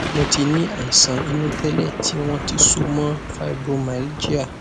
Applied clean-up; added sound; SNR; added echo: none; Thunder / Rain; 6 dB; none.